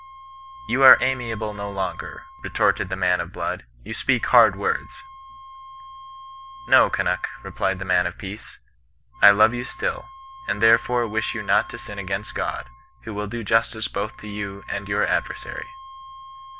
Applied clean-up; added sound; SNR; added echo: none; Wind instrument, woodwind instrument; 18 dB; none.